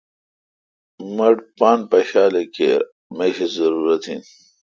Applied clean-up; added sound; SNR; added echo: none; none; none; none.